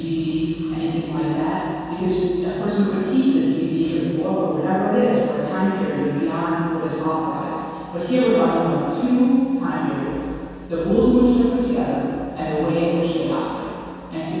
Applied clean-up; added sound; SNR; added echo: none; none; none; reverberation time 2.1 s.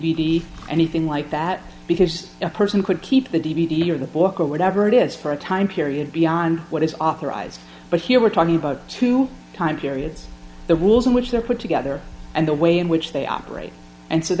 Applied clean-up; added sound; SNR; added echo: none; none; none; none.